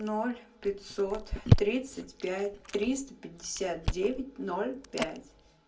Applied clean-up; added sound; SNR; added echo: none; Chewing, mastication; 0 dB; reverberation time 0.2 s.